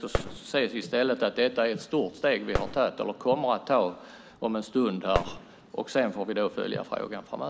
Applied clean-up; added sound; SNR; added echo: none; Fireworks; 10 dB; none.